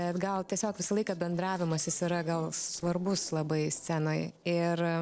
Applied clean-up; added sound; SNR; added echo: neural separator model SepFormer DNS4.